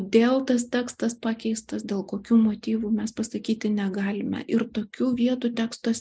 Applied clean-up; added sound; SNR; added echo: none; none; none; none.